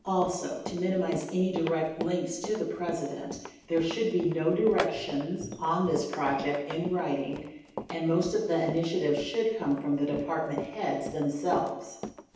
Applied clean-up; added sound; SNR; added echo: none; Run; 12 dB; reverberation time 0.9 s.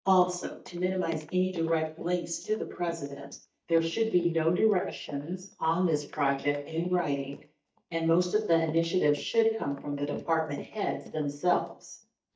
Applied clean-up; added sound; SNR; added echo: neural mask model DeepFilterNet 3.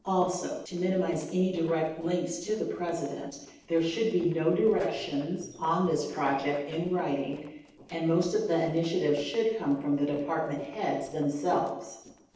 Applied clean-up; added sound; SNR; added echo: neural separator model SepFormer DNS4.